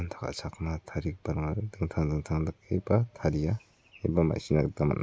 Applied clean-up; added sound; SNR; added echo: none; none; none; none.